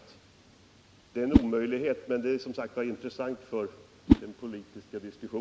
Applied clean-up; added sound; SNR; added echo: none; Whoosh, swoosh, swish; -3 dB; none.